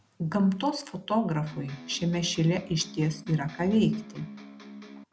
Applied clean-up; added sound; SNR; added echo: none; Electric guitar; 16 dB; none.